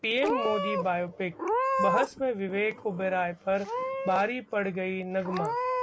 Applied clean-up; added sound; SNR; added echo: none; Meow / Purr; 2 dB; none.